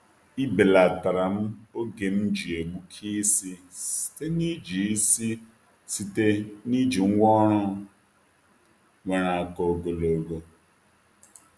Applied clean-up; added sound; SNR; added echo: none; none; none; none.